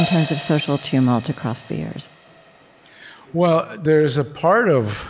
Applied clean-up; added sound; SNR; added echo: none; Crash cymbal; 16 dB; none.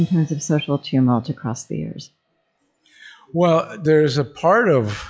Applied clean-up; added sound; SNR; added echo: classical method log-MMSE.